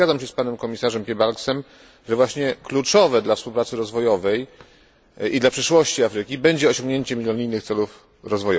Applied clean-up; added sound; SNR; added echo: none; none; none; none.